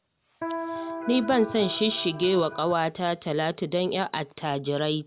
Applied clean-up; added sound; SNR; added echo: none; Electric guitar; 9 dB; none.